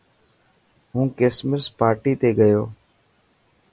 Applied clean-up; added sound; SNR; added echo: none; none; none; none.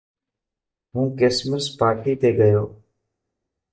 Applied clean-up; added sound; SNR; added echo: neural mask model DeepFilterNet 3.